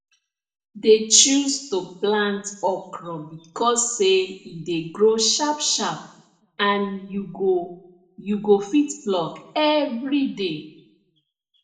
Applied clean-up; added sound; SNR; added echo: none; none; none; reverberation time 0.6 s.